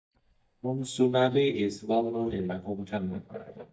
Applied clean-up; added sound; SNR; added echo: neural mask model DeepFilterNet 3.